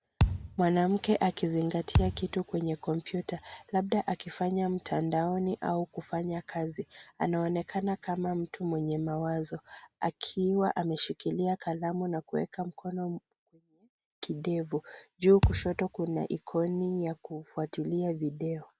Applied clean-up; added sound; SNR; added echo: none; Thump, thud; 0 dB; none.